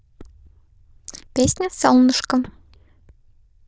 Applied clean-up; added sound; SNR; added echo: neural diffusion model UNIVERSE++.